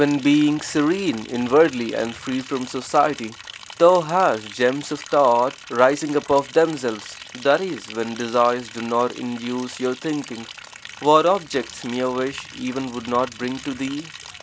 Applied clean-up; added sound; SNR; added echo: none; Liquid; 18 dB; none.